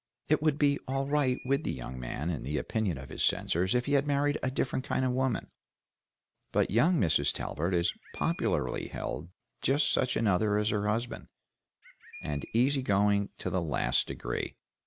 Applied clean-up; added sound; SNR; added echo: none; Bird; 19 dB; none.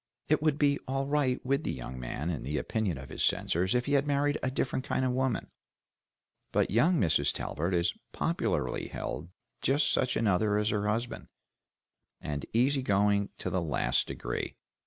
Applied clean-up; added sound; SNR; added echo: none; none; none; none.